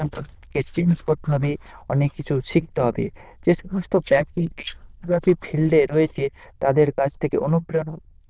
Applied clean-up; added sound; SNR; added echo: neural diffusion model UNIVERSE++.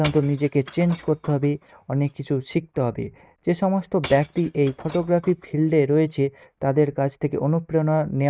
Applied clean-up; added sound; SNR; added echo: neural mask model RNNoise.